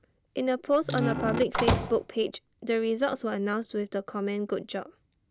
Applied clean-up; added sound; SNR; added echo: none; Squeak / Slam / Wood; 1 dB; none.